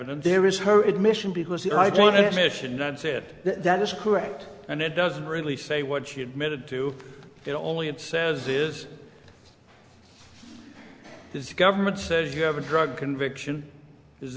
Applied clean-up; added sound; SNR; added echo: none; none; none; none.